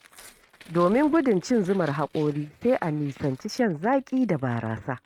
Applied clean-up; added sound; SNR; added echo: neural mask model RNNoise.